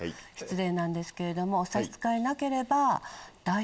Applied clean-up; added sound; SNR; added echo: none; none; none; none.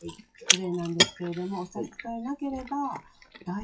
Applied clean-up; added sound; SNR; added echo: classical method WPE with log-MMSE.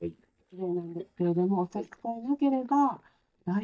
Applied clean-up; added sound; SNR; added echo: neural mask model DeepFilterNet 3.